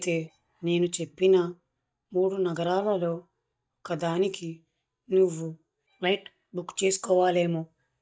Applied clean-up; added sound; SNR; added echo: neural mask model DeepFilterNet 3.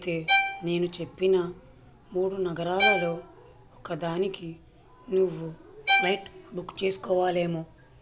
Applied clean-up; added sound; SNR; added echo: none; Bowed string instrument; -1 dB; none.